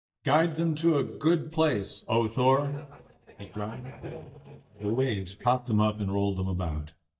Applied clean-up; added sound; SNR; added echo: neural mask model DeepFilterNet 3.